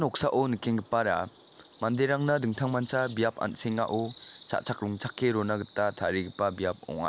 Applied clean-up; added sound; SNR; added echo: none; Bird vocalization, bird call, bird song; 17 dB; none.